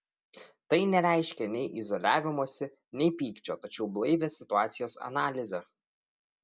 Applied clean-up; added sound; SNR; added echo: none; none; none; none.